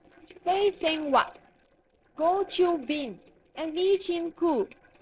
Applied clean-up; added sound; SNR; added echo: neural separator model SepFormer DNS4.